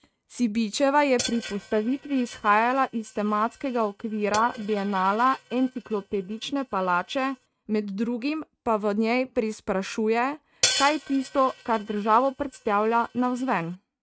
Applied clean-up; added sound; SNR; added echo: neural mask model RNNoise.